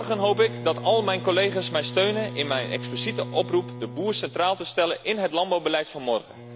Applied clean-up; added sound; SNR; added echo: none; Bowed string instrument; 12 dB; none.